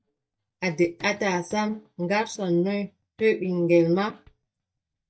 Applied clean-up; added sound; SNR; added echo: neural mask model DeepFilterNet 3.